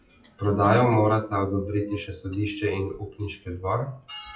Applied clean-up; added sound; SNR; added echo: classical method WPE with log-MMSE.